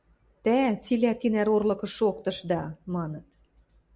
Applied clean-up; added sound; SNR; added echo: none; none; none; none.